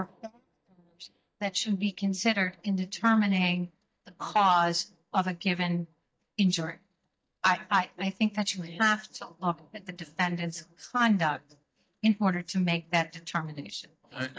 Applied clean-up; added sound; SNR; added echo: neural mask model DeepFilterNet 3.